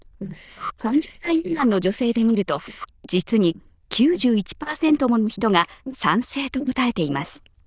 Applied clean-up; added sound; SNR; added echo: neural diffusion model UNIVERSE++.